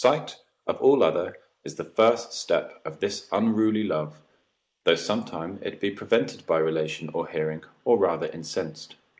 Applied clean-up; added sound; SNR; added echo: neural mask model Resemble Enhance denoiser.